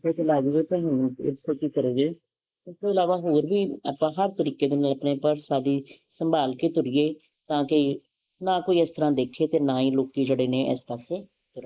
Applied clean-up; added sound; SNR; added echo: neural mask model Resemble Enhance denoiser.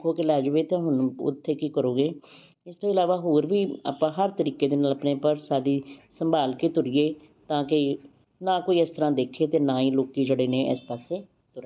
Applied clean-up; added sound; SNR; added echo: none; none; none; none.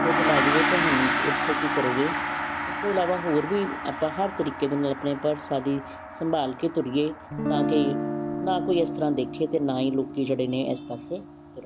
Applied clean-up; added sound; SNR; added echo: none; Gong + Guitar; 2 dB; none.